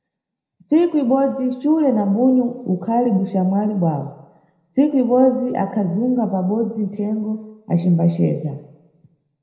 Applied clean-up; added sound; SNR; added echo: none; none; none; reverberation time 0.8 s.